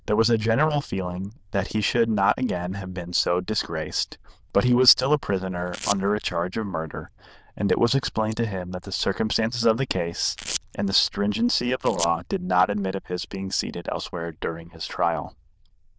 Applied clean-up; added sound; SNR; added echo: neural diffusion model UNIVERSE++.